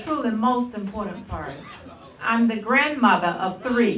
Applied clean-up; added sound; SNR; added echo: none; none; none; none.